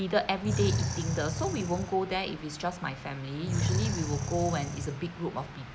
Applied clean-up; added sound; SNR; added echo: none; Animal; 0 dB; none.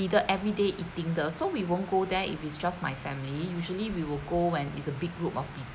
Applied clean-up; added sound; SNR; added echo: none; none; none; none.